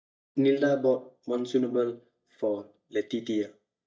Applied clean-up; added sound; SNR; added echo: neural mask model DeepFilterNet 3.